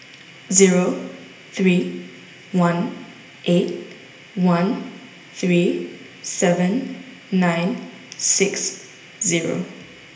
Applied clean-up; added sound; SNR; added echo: none; none; none; reverberation time 1.4 s.